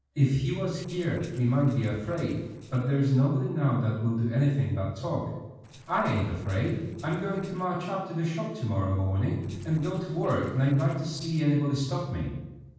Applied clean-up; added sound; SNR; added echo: neural separator model SepFormer DNS4.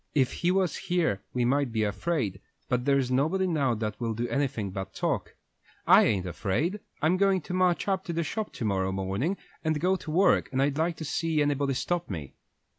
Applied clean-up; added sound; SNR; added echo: none; none; none; none.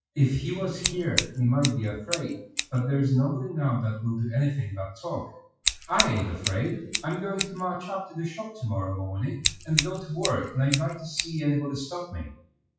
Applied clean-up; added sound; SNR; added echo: classical method WPE with log-MMSE.